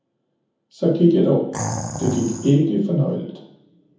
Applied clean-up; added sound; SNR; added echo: none; Animal; 8 dB; reverberation time 0.7 s.